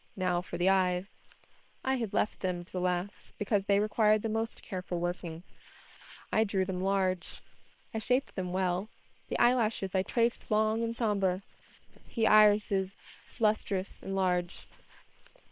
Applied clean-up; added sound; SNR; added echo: neural separator model SepFormer WHAM!.